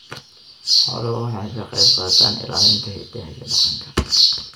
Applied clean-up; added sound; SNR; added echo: none; none; none; reverberation time 0.2 s.